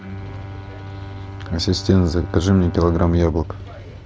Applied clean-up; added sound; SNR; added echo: none; Bowed string instrument; 12 dB; none.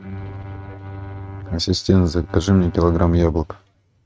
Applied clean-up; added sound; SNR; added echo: neural mask model RNNoise.